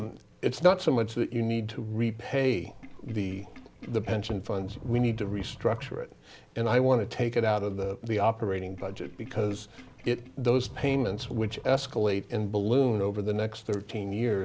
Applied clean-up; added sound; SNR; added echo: none; Sink (filling or washing); 19 dB; none.